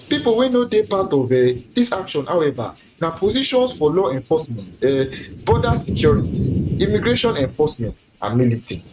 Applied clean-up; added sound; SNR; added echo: neural mask model RNNoise.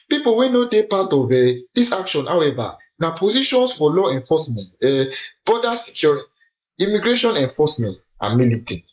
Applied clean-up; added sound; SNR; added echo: neural mask model Resemble Enhance denoiser.